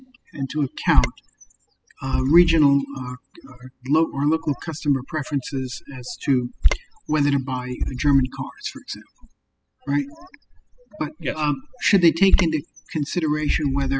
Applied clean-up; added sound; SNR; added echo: classical method spectral subtraction.